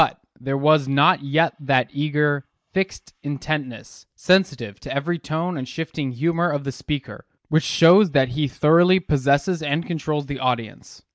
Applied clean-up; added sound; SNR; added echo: neural mask model Resemble Enhance denoiser.